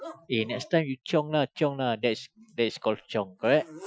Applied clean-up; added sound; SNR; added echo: classical method Wiener filter.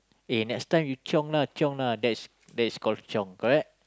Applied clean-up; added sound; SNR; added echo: none; none; none; none.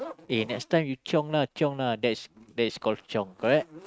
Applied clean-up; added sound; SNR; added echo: neural mask model RNNoise.